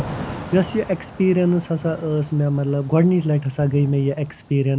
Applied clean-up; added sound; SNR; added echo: none; Thunder / Rain; 15 dB; none.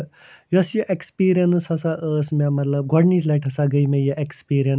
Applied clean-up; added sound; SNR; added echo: none; none; none; none.